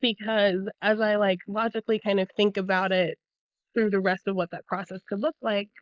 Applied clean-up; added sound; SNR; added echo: neural mask model Resemble Enhance denoiser.